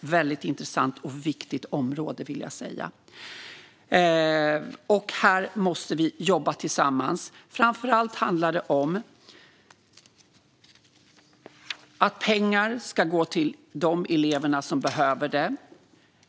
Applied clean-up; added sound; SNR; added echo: none; none; none; none.